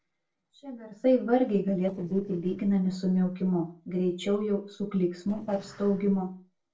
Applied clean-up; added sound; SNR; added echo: neural separator model SepFormer DNS4.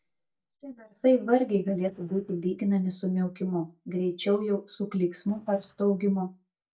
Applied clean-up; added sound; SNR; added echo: neural mask model DeepFilterNet 3.